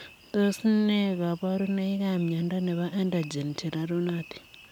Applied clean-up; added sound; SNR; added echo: none; none; none; none.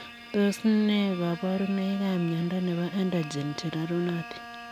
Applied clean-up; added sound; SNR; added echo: none; Bowed string instrument; 16 dB; none.